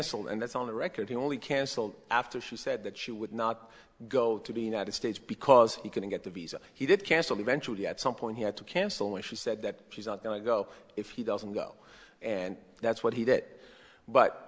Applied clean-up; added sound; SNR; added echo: none; none; none; none.